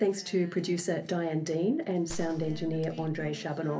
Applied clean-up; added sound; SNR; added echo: none; Gunshot, gunfire; 10 dB; reverberation time 0.3 s.